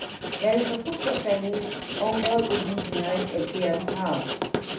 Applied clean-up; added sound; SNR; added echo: none; Writing; 1 dB; reverberation time 0.4 s.